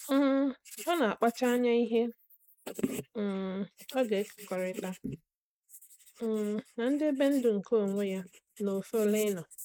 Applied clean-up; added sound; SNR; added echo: neural mask model Resemble Enhance denoiser.